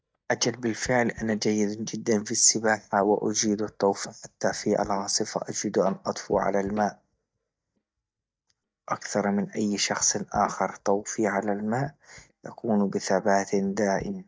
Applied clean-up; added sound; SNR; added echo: neural mask model DeepFilterNet 3.